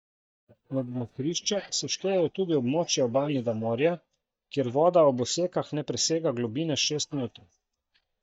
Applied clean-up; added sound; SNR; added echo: neural mask model DeepFilterNet 3.